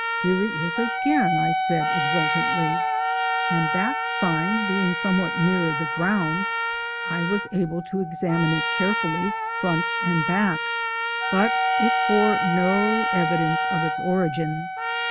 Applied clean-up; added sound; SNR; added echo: none; Wind instrument, woodwind instrument + Trumpet; -1 dB; none.